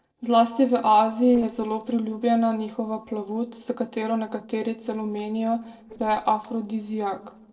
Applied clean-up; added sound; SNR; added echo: neural separator model SepFormer DNS4.